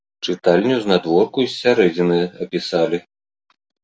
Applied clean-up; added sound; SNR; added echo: none; none; none; none.